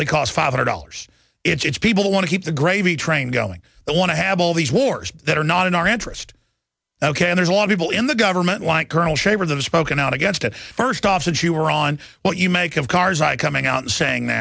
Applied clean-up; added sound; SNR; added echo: none; none; none; none.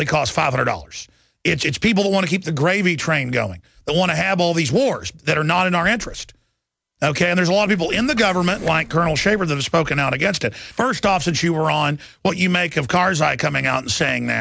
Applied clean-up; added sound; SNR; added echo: none; Liquid; 17 dB; none.